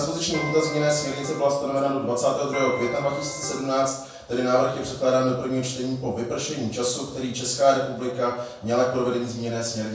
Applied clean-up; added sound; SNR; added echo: none; Electric guitar; 9 dB; reverberation time 0.6 s.